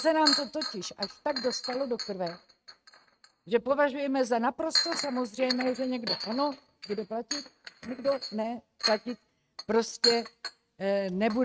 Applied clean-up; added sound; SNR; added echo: neural mask model RNNoise.